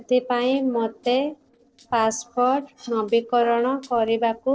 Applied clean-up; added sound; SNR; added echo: neural separator model SepFormer DNS4.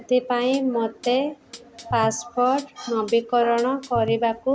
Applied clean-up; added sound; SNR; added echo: none; Hi-hat; 17 dB; none.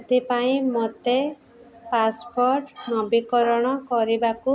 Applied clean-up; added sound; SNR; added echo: none; none; none; none.